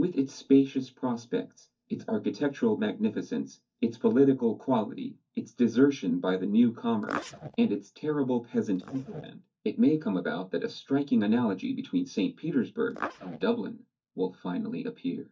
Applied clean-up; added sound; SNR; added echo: neural mask model DeepFilterNet 3.